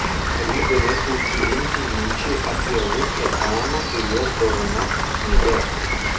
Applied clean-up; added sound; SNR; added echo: none; Rain; -5 dB; reverberation time 0.2 s.